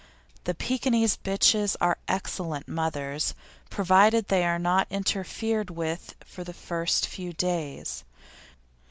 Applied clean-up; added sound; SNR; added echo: none; none; none; none.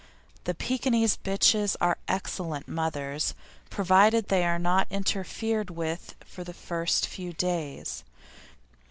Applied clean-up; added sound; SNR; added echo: none; Chewing, mastication; 7 dB; none.